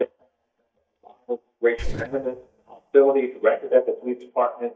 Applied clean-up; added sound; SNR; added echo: neural mask model DeepFilterNet 3.